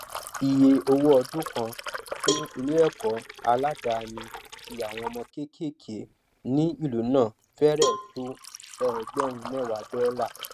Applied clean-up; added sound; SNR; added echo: neural mask model RNNoise.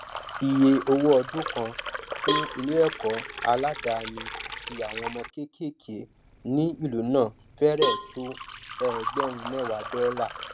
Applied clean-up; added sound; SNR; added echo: none; Cowbell + Liquid; 6 dB; none.